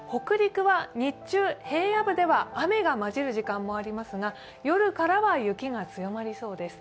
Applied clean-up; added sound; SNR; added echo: none; none; none; none.